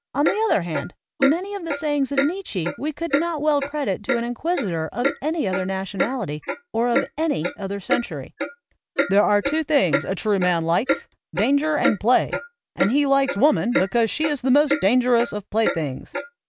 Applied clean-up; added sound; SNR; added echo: none; Clock; 6 dB; none.